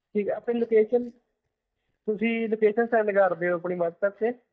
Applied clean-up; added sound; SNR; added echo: neural mask model DeepFilterNet 3.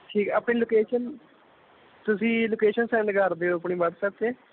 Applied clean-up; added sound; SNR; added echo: none; none; none; none.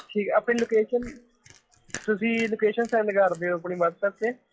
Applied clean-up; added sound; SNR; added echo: classical method WPE with log-MMSE.